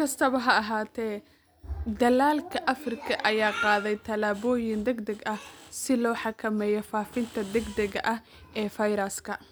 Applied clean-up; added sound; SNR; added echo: none; none; none; none.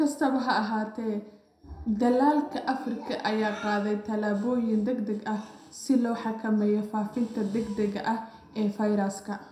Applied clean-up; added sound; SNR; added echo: none; none; none; reverberation time 0.6 s.